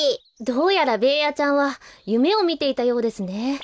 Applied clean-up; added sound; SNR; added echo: none; none; none; none.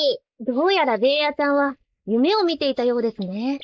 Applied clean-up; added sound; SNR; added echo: neural mask model Resemble Enhance denoiser.